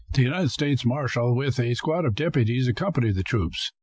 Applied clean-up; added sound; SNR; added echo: none; none; none; none.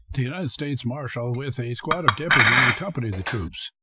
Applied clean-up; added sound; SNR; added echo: none; Chink, clink; -5 dB; none.